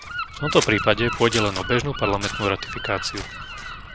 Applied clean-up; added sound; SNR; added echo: none; Scissors + Gull, seagull; 7 dB; none.